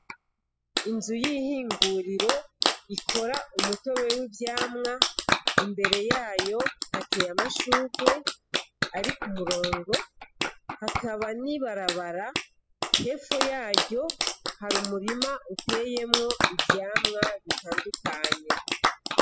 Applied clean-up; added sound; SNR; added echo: classical method spectral subtraction.